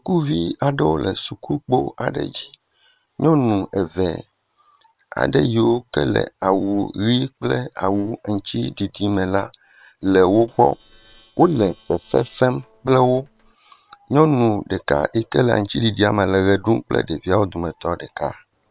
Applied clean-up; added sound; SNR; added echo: neural separator model SepFormer WHAM!.